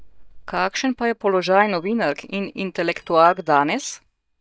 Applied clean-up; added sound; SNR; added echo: neural mask model DeepFilterNet 3.